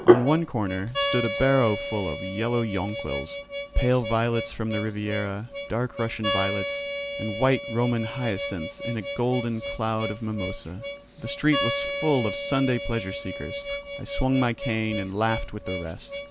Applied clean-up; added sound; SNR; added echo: none; Harmonica + Hands; 3 dB; none.